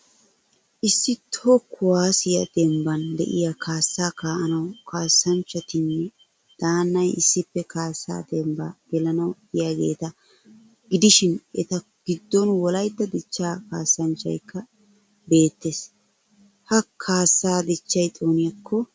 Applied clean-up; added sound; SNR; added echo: none; none; none; none.